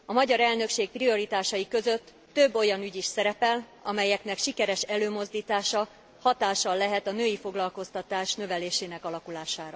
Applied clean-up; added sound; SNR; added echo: none; none; none; none.